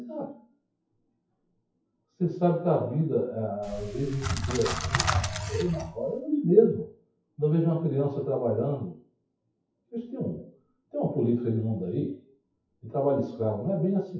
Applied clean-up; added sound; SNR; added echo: classical method WPE with log-MMSE.